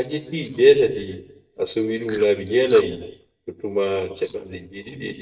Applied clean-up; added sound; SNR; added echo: neural mask model DeepFilterNet 3.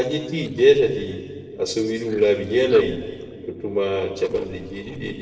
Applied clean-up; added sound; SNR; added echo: neural separator model SepFormer DNS4.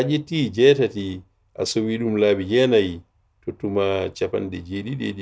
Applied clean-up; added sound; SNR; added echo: none; none; none; none.